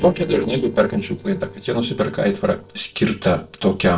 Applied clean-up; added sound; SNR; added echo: neural separator model SepFormer DNS4.